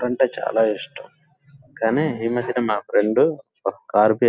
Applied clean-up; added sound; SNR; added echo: none; none; none; none.